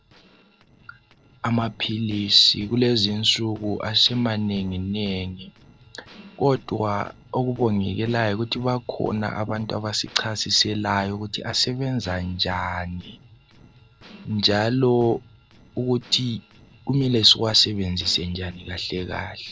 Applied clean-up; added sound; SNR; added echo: neural separator model SepFormer DNS4.